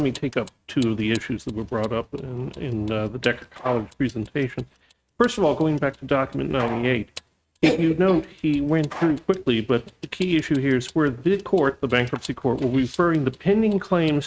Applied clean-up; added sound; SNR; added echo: neural mask model RNNoise.